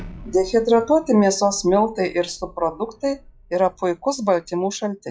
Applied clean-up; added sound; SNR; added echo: classical method log-MMSE.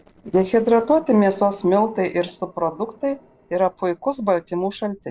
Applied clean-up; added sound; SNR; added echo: neural separator model SepFormer DNS4.